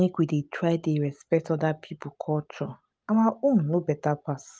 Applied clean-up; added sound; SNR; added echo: none; none; none; none.